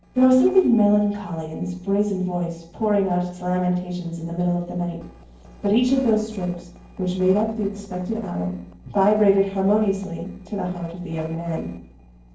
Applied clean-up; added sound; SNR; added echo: neural separator model SepFormer DNS4.